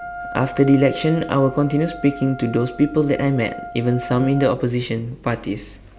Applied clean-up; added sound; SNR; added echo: none; Wind instrument, woodwind instrument; 15 dB; none.